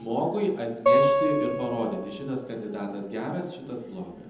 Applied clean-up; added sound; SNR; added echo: none; Acoustic guitar; -5 dB; reverberation time 0.8 s.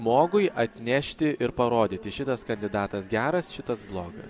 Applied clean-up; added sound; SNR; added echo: none; none; none; none.